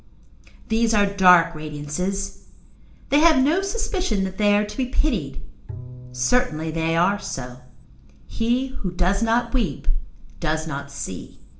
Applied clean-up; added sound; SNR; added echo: none; Bowed string instrument; 19 dB; reverberation time 0.4 s.